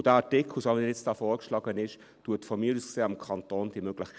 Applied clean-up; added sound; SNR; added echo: none; none; none; none.